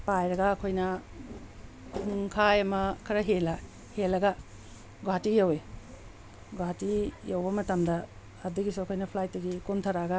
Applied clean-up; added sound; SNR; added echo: none; none; none; none.